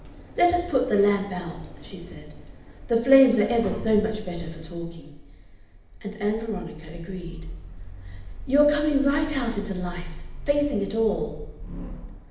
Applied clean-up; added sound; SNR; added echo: none; Sliding door; 11 dB; reverberation time 0.8 s.